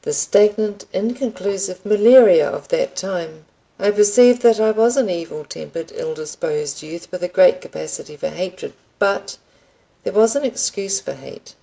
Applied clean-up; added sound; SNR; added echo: none; none; none; none.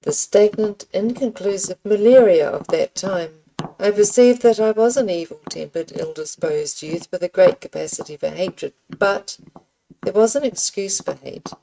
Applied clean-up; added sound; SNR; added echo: neural mask model RNNoise.